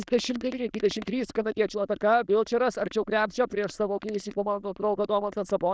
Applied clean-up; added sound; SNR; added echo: neural diffusion model UNIVERSE++.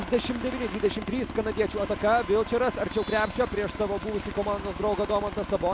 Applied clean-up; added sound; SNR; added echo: none; Aircraft; 9 dB; none.